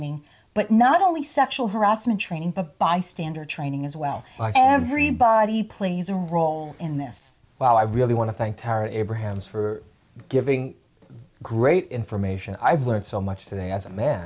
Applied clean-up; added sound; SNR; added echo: none; none; none; none.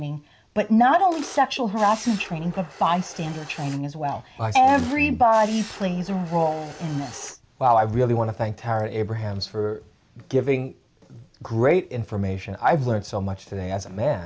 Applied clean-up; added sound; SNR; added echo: none; Camera; 17 dB; none.